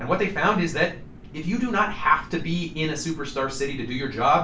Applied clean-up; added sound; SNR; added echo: none; Engine; 18 dB; reverberation time 0.3 s.